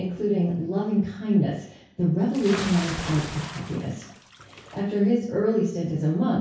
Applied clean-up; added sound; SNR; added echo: none; Bathtub (filling or washing) / Splash, splatter; 15 dB; reverberation time 0.6 s.